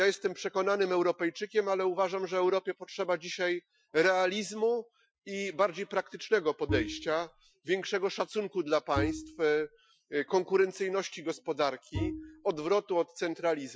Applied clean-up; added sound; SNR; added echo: classical method Wiener filter.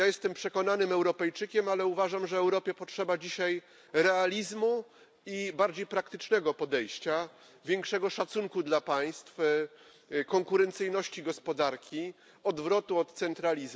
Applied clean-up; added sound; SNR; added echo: none; none; none; none.